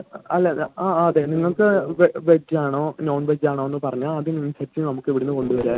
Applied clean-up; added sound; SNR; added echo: none; none; none; none.